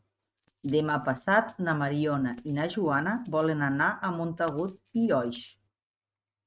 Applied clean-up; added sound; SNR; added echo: neural mask model RNNoise.